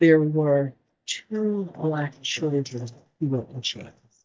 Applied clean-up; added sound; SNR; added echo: neural mask model DeepFilterNet 3.